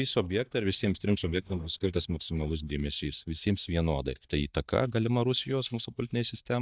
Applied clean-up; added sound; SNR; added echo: neural mask model DeepFilterNet 3.